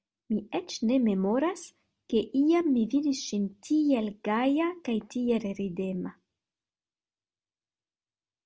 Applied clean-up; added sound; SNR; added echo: none; none; none; none.